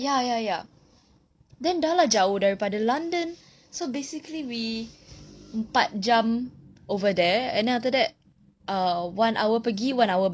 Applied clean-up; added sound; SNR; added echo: none; none; none; none.